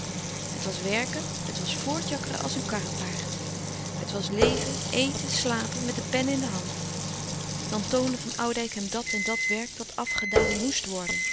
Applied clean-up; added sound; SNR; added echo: none; Water tap, faucet + Microwave oven; -1 dB; none.